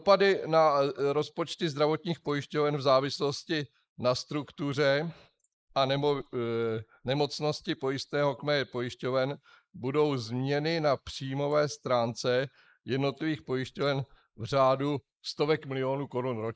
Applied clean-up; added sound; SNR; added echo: neural mask model Resemble Enhance denoiser.